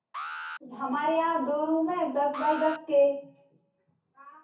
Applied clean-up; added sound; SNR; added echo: none; Alarm; 14 dB; reverberation time 0.6 s.